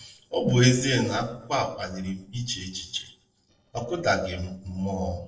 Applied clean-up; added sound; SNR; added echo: neural separator model SepFormer DNS4.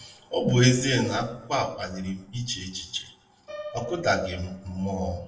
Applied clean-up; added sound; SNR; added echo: none; Piano; 20 dB; reverberation time 0.5 s.